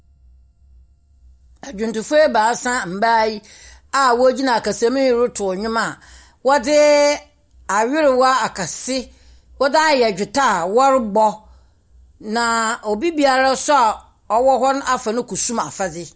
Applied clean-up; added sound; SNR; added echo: none; none; none; none.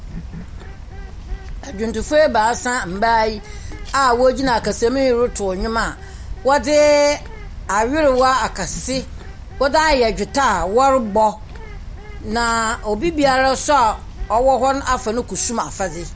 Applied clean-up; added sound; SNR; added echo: none; Bird; 13 dB; none.